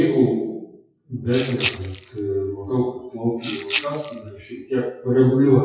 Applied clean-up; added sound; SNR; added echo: classical method WPE with log-MMSE.